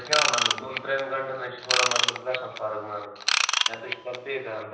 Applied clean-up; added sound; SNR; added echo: none; Ratchet, pawl / Tools; -3 dB; reverberation time 0.9 s.